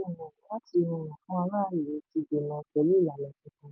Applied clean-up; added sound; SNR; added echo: none; none; none; none.